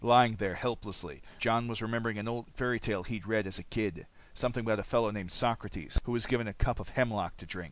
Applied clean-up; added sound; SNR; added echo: none; none; none; none.